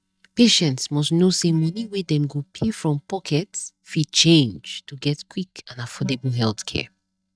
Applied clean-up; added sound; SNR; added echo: neural mask model DeepFilterNet 3.